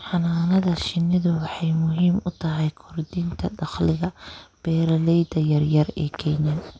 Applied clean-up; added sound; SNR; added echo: none; none; none; none.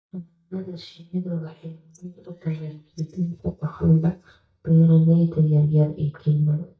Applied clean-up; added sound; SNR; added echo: neural mask model DeepFilterNet 3.